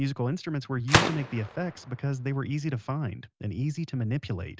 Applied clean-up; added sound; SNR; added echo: none; Gunshot, gunfire; 2 dB; none.